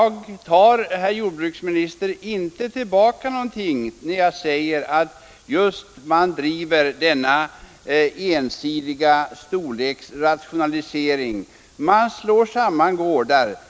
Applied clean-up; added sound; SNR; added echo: none; none; none; none.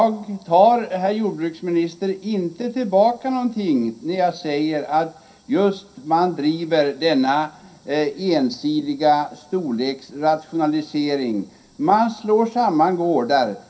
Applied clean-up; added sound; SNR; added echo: none; none; none; reverberation time 0.3 s.